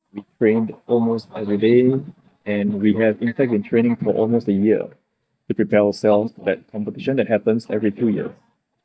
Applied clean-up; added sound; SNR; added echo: neural mask model DeepFilterNet 3.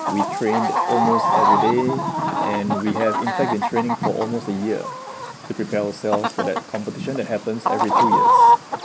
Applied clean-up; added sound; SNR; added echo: none; Chicken, rooster; -4 dB; none.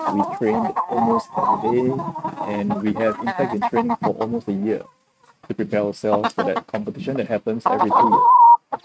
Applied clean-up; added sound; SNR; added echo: neural mask model RNNoise.